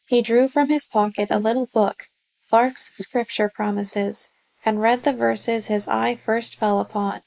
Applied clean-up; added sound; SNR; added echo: neural mask model Resemble Enhance denoiser.